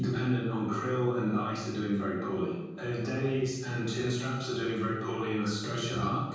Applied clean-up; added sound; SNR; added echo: none; none; none; reverberation time 1.3 s.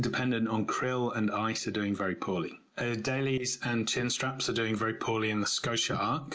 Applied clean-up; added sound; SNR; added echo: none; none; none; none.